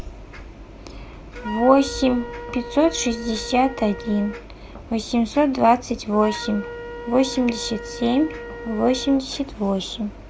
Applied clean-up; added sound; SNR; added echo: none; Wind instrument, woodwind instrument; 14 dB; none.